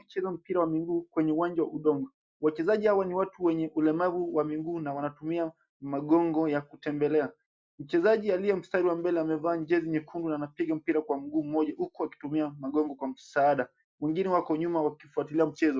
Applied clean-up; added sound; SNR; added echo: none; none; none; none.